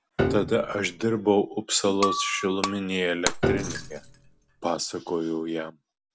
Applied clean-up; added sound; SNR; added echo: none; Shatter + Piano; 4 dB; none.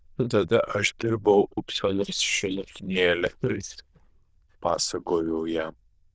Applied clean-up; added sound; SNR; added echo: neural diffusion model UNIVERSE++.